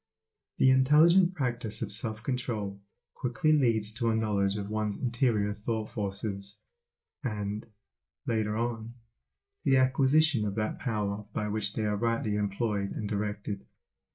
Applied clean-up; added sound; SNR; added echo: neural mask model DeepFilterNet 3.